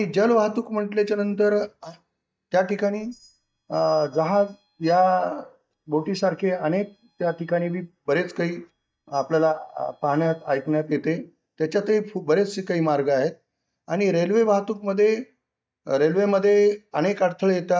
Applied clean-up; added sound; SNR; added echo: neural mask model DeepFilterNet 3.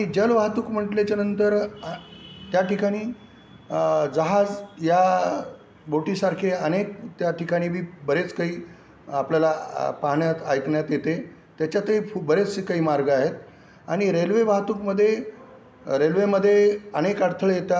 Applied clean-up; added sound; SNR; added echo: none; none; none; none.